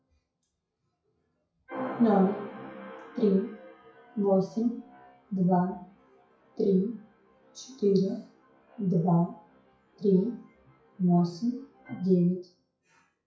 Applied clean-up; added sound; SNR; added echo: classical method WPE with log-MMSE.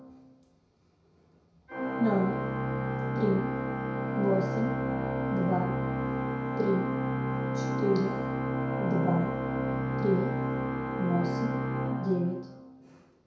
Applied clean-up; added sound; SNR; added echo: none; Organ; -2 dB; reverberation time 0.5 s.